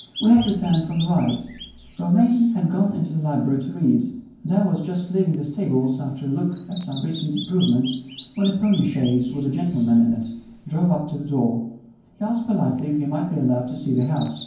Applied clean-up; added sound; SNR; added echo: none; Bird vocalization, bird call, bird song; 19 dB; reverberation time 0.9 s.